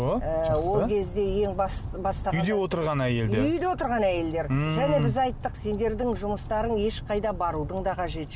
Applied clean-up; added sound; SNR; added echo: none; none; none; none.